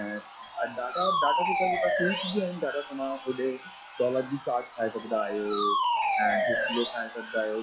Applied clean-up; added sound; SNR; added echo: classical method log-MMSE.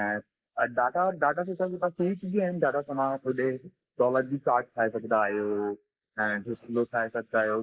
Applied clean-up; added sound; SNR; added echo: neural mask model Resemble Enhance denoiser.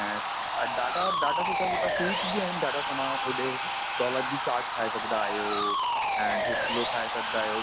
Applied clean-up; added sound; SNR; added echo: none; Sawing; -3 dB; none.